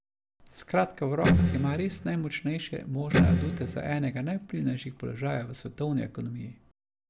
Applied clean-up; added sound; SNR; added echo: none; Electric guitar; -4 dB; none.